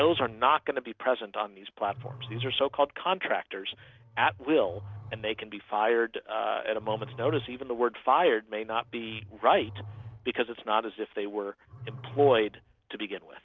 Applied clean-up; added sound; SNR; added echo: none; Growling; 16 dB; none.